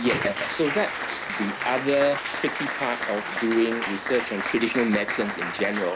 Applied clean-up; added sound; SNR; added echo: none; Applause; 4 dB; none.